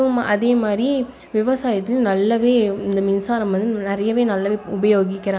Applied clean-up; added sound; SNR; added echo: none; Cricket; 19 dB; none.